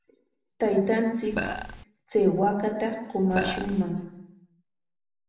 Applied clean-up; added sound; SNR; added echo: none; Burping, eructation; 5 dB; reverberation time 0.8 s.